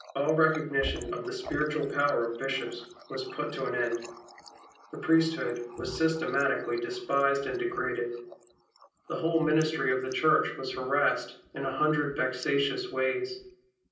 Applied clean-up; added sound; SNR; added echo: none; Water tap, faucet; 19 dB; reverberation time 0.6 s.